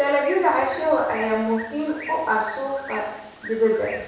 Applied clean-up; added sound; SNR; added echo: none; Bird; 15 dB; reverberation time 0.8 s.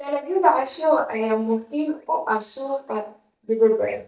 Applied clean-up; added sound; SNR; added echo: neural mask model DeepFilterNet 3.